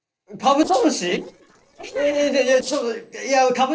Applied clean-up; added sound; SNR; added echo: neural separator model SepFormer DNS4.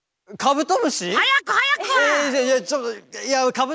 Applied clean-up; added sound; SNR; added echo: none; none; none; none.